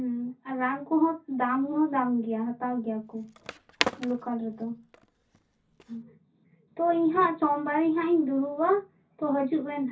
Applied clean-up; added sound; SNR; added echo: none; Skateboard; 10 dB; reverberation time 0.3 s.